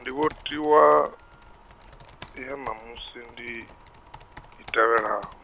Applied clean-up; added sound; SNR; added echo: none; Computer keyboard; 19 dB; none.